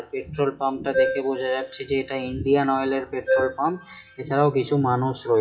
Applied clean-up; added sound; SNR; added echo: classical method WPE with log-MMSE.